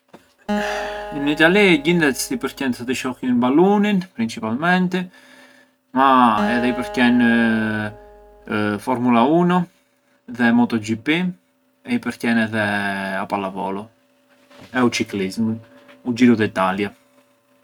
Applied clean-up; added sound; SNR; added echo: none; Acoustic guitar; 12 dB; none.